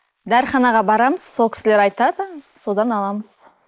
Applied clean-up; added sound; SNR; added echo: neural mask model Resemble Enhance denoiser.